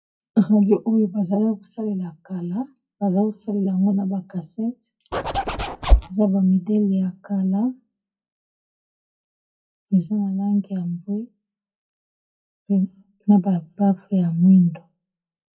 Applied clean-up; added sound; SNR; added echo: classical method WPE with log-MMSE.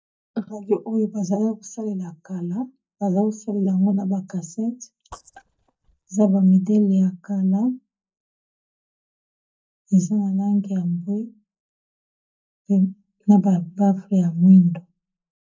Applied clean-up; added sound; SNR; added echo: neural mask model DeepFilterNet 3.